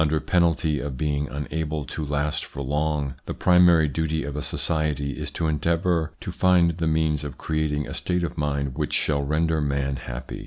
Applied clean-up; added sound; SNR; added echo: none; none; none; none.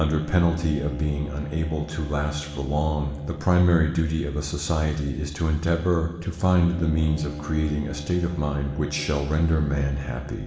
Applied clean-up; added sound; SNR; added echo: none; Bowed string instrument; 16 dB; reverberation time 1.2 s.